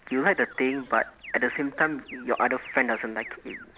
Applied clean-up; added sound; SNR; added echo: none; Alarm; 17 dB; none.